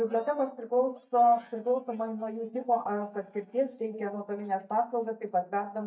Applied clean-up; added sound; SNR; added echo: neural mask model DeepFilterNet 3.